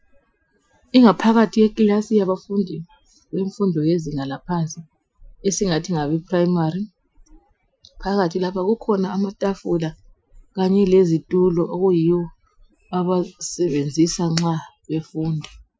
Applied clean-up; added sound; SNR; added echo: classical method Wiener filter.